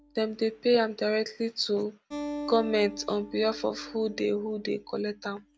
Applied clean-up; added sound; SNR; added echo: none; Acoustic guitar; 14 dB; none.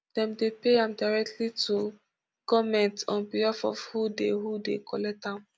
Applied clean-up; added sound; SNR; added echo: none; none; none; none.